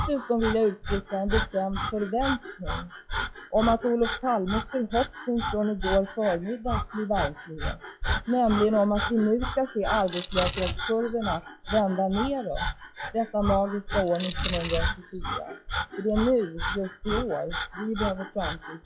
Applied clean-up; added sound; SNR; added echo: classical method log-MMSE.